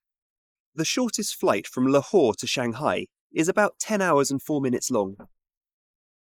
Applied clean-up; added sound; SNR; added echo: neural mask model Resemble Enhance denoiser.